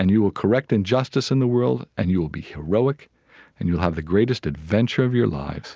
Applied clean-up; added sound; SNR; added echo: none; none; none; none.